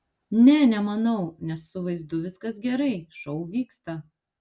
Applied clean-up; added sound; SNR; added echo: none; none; none; none.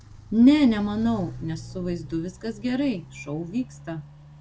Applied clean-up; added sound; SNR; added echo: none; Walk, footsteps; 16 dB; none.